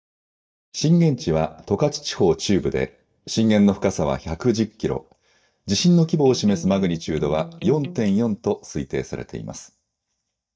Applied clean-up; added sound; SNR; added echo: neural mask model DeepFilterNet 3.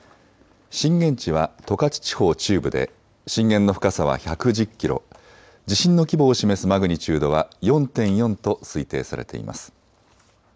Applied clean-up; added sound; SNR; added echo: none; none; none; none.